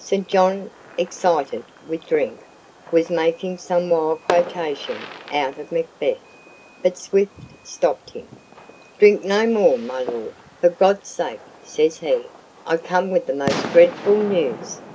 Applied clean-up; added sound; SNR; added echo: none; Fireworks; 15 dB; reverberation time 0.3 s.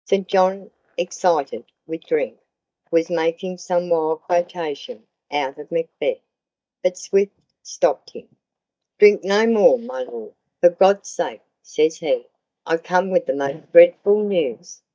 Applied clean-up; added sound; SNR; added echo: neural mask model DeepFilterNet 3.